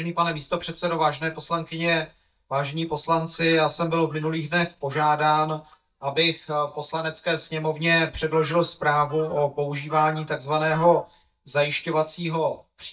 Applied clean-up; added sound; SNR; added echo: neural mask model DeepFilterNet 3.